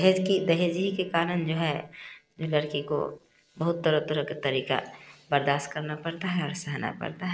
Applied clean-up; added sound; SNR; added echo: neural separator model SepFormer DNS4.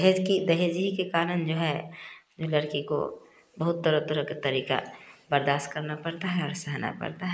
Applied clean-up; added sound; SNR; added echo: neural mask model Resemble Enhance denoiser.